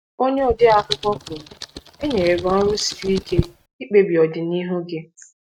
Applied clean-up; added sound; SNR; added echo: neural mask model RNNoise.